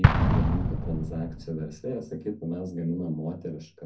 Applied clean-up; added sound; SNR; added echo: none; Explosion; -5 dB; reverberation time 0.3 s.